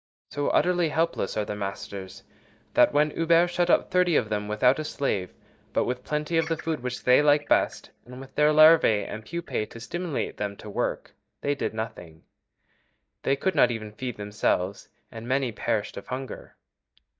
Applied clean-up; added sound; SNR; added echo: neural mask model DeepFilterNet 3.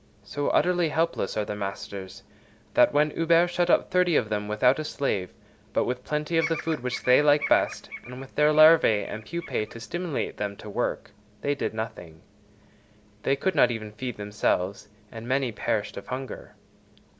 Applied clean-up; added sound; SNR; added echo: none; Bird vocalization, bird call, bird song; 13 dB; none.